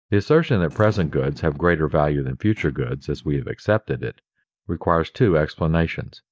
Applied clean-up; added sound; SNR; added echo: neural mask model DeepFilterNet 3.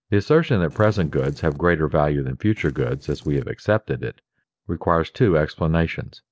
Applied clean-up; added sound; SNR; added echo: neural separator model SepFormer DNS4.